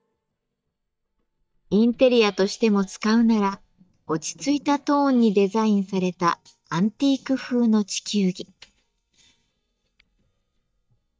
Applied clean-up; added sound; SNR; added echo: neural mask model DeepFilterNet 3.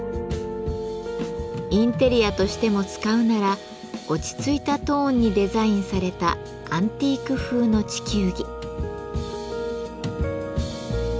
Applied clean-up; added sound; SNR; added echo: none; none; none; none.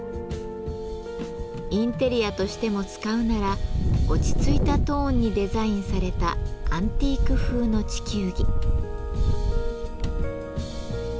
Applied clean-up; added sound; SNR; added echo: none; Wind; -2 dB; none.